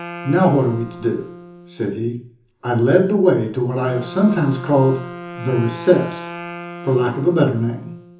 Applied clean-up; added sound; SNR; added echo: none; Wind instrument, woodwind instrument; 15 dB; reverberation time 0.7 s.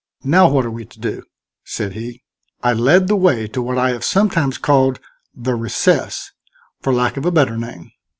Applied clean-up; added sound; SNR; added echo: none; none; none; none.